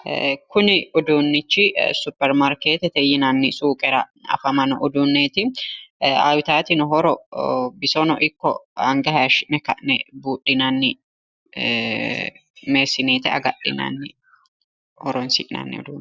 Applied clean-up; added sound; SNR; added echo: none; none; none; none.